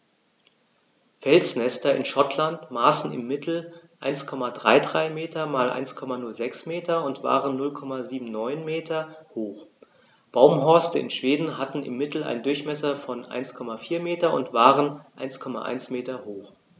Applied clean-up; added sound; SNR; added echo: none; none; none; none.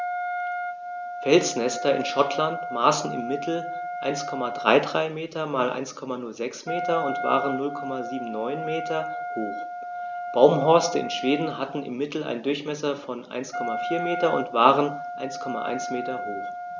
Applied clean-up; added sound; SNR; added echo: none; Wind instrument, woodwind instrument; 7 dB; none.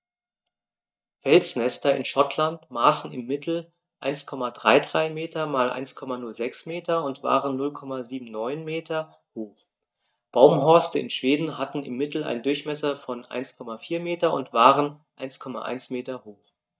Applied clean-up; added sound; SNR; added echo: neural mask model DeepFilterNet 3.